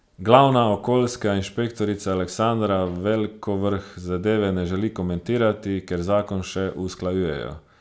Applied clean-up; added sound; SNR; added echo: none; none; none; none.